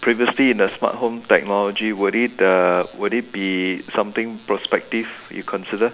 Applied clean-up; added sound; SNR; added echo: none; none; none; none.